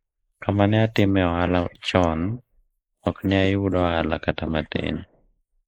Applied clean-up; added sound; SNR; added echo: neural mask model Resemble Enhance denoiser.